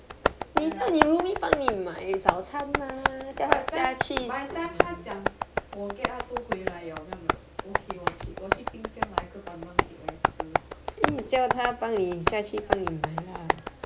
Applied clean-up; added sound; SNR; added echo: none; Tap; -1 dB; none.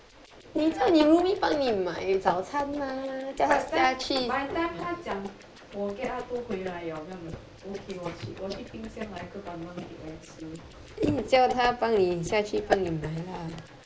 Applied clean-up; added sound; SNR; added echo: neural mask model Resemble Enhance denoiser.